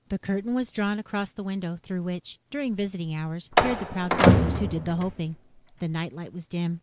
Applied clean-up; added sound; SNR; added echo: none; Slam; -4 dB; none.